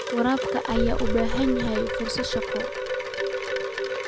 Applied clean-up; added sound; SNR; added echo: none; Boom + Wind chime; -1 dB; none.